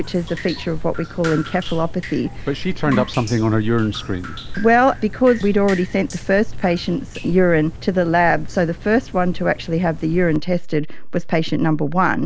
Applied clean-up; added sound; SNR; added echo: none; Drip; 8 dB; none.